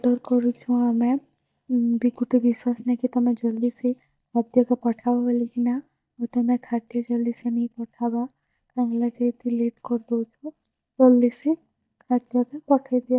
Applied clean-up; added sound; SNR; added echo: neural mask model DeepFilterNet 3.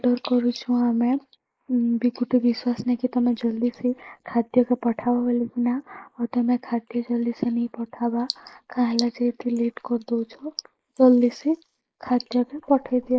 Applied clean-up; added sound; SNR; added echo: neural mask model Resemble Enhance denoiser.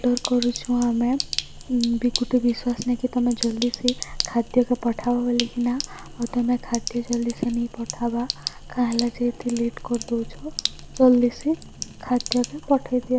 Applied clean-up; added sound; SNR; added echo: none; Sink (filling or washing); 10 dB; none.